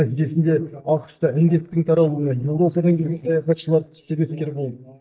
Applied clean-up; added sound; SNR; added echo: neural mask model DeepFilterNet 3.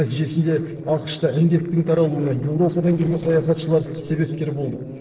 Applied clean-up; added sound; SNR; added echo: neural separator model SepFormer DNS4.